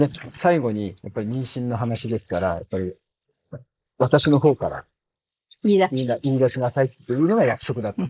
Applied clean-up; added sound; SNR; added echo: neural mask model Resemble Enhance denoiser.